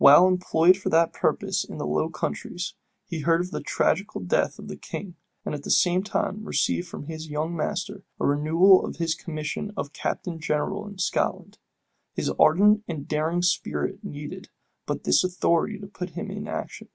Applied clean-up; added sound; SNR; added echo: none; none; none; none.